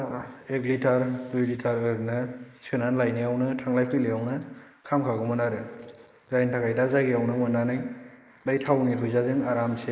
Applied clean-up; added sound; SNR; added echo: neural mask model Resemble Enhance denoiser.